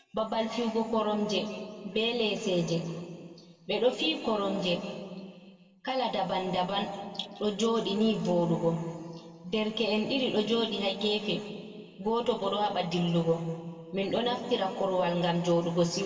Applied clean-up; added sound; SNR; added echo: none; none; none; reverberation time 1.7 s.